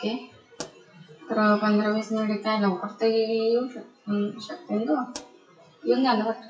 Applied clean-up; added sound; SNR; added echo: classical method WPE with log-MMSE.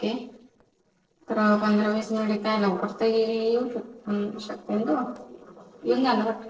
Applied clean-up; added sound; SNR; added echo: neural separator model SepFormer DNS4.